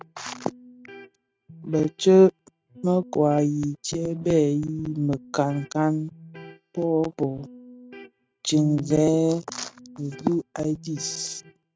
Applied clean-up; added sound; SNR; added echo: neural mask model RNNoise.